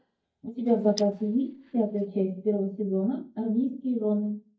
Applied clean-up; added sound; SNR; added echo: neural mask model DeepFilterNet 3.